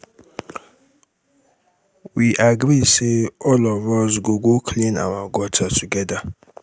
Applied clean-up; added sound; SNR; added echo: none; none; none; none.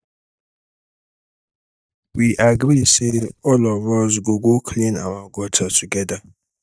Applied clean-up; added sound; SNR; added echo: neural mask model DeepFilterNet 3.